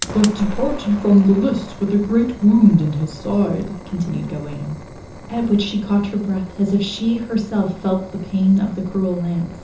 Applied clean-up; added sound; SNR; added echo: none; Fire; 14 dB; reverberation time 0.6 s.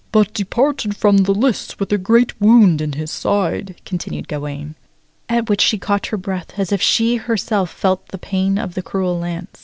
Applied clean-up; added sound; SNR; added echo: none; none; none; none.